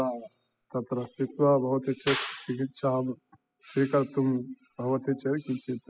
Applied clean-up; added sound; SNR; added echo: classical method spectral subtraction.